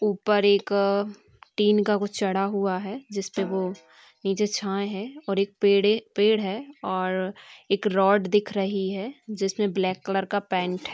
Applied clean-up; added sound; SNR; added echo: none; Snare drum; 19 dB; none.